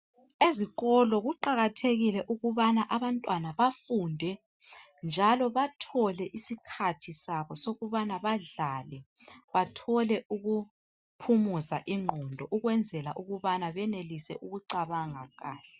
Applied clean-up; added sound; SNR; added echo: none; none; none; none.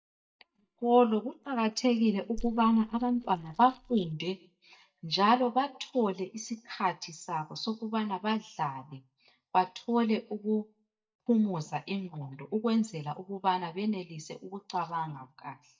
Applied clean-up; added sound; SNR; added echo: neural mask model DeepFilterNet 3.